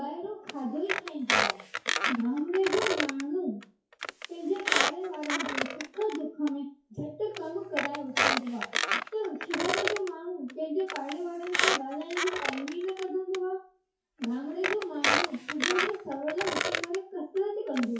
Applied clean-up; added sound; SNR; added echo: classical method WPE with log-MMSE.